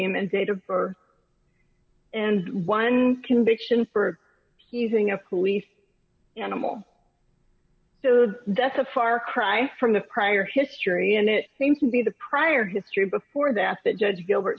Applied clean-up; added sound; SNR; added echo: none; none; none; none.